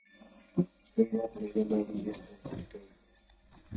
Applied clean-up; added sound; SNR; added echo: neural mask model DeepFilterNet 3.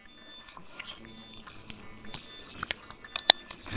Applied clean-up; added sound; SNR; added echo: neural separator model SepFormer WHAMR!.